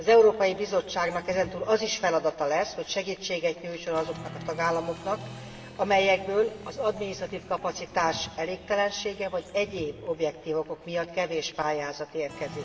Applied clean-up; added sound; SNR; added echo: none; Applause; 18 dB; reverberation time 2.1 s.